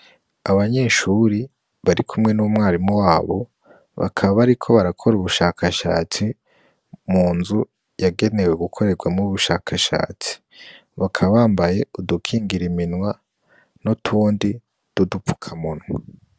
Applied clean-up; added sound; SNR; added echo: none; none; none; none.